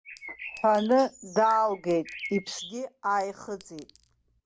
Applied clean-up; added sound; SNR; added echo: none; Bird + Chink, clink; 16 dB; none.